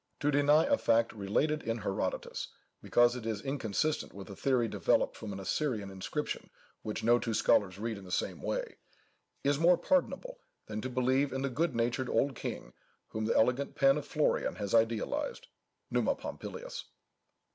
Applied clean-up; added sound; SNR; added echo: none; none; none; none.